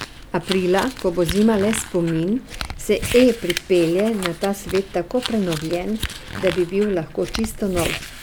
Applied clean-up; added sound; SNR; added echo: none; Crumpling, crinkling; 10 dB; none.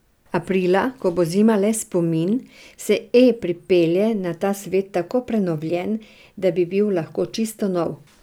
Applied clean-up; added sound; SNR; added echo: none; none; none; none.